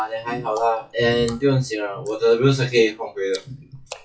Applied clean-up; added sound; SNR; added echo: classical method WPE with log-MMSE.